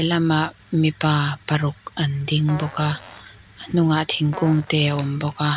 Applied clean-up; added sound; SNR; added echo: none; Fart; 20 dB; none.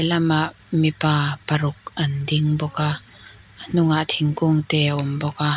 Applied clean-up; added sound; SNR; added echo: none; none; none; none.